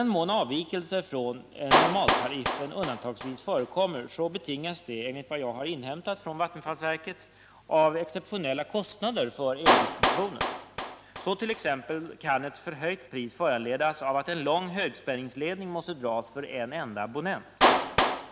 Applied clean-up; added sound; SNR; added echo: none; Clapping; 1 dB; none.